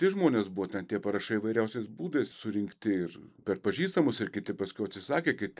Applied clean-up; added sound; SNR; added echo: neural mask model Resemble Enhance denoiser.